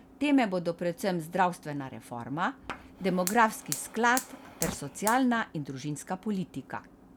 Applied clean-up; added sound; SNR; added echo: none; Fire; 13 dB; none.